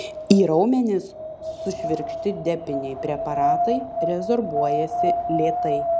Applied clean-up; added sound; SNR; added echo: none; Wind; 2 dB; none.